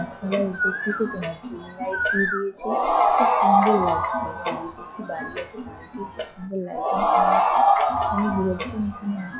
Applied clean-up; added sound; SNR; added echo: classical method log-MMSE.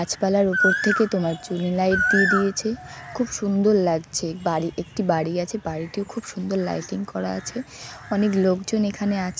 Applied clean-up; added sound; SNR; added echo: none; none; none; none.